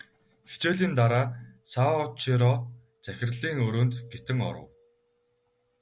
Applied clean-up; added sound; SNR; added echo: none; none; none; none.